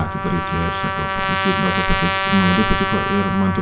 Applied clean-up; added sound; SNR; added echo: none; Trumpet; 1 dB; reverberation time 0.6 s.